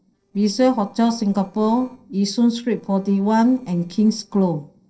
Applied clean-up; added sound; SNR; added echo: neural separator model SepFormer DNS4.